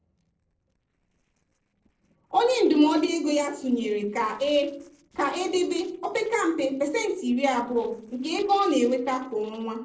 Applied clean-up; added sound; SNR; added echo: neural separator model SepFormer DNS4.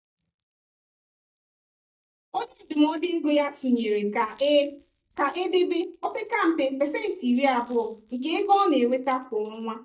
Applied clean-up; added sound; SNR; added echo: neural mask model DeepFilterNet 3.